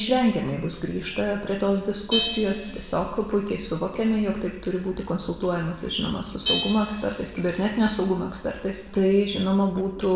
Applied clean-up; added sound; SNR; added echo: none; Crash cymbal; 12 dB; reverberation time 0.9 s.